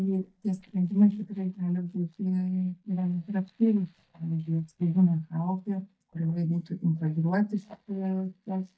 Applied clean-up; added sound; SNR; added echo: neural mask model DeepFilterNet 3.